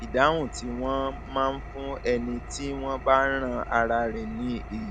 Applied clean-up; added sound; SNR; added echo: none; Engine; 11 dB; none.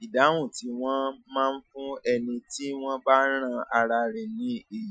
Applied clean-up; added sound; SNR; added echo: classical method Wiener filter.